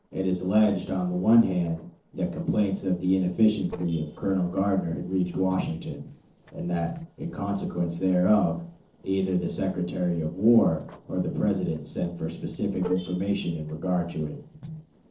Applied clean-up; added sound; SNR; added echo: neural separator model SepFormer DNS4.